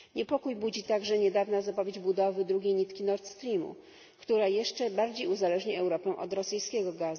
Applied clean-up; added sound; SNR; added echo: none; none; none; none.